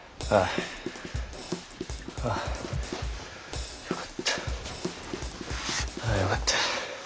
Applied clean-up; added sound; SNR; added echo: none; Drum kit; 4 dB; none.